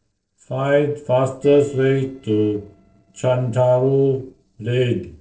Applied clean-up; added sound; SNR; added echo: neural separator model SepFormer DNS4.